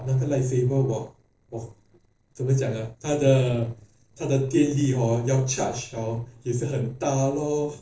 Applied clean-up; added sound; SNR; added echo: neural separator model SepFormer DNS4.